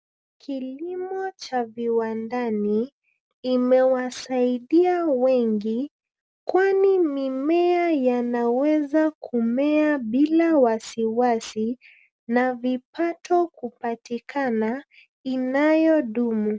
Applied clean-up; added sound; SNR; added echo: none; none; none; none.